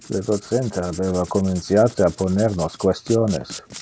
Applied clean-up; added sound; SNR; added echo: none; Writing; 18 dB; none.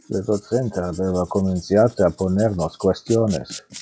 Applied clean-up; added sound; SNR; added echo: classical method log-MMSE.